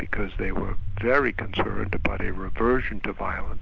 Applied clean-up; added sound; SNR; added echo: none; Walk, footsteps; -1 dB; none.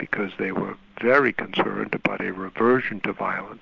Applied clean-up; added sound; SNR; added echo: none; none; none; none.